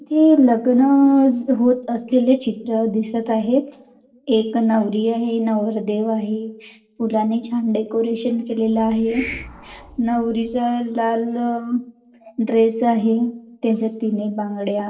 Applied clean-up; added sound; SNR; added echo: neural separator model SepFormer DNS4.